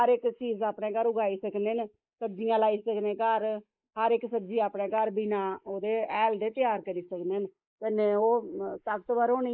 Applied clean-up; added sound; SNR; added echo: neural mask model Resemble Enhance denoiser.